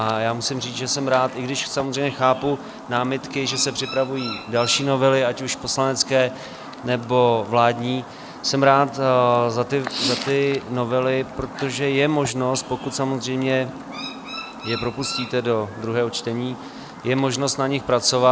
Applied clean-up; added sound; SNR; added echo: none; Chirp, tweet; 13 dB; none.